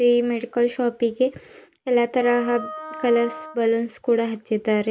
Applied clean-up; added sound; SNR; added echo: none; Wind instrument, woodwind instrument; 14 dB; none.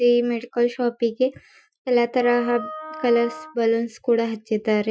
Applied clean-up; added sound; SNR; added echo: classical method Wiener filter.